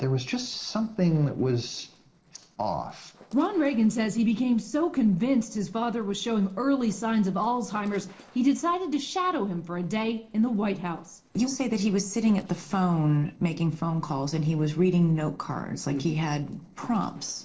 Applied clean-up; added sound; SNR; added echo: neural separator model SepFormer DNS4.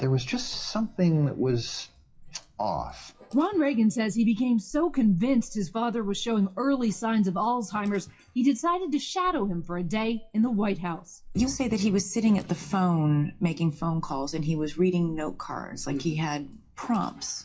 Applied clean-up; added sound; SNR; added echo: classical method WPE with log-MMSE.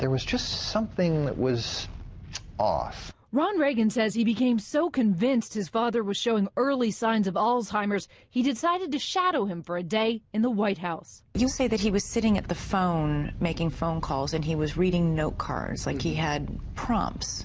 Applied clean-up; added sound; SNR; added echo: none; none; none; none.